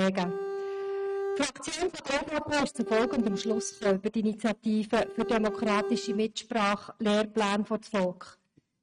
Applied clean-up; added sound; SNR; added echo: neural mask model RNNoise.